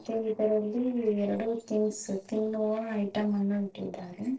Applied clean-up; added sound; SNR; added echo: neural separator model SepFormer DNS4.